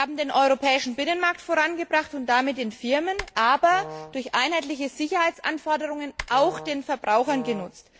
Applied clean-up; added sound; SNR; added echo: none; Brass instrument + Typing; 15 dB; none.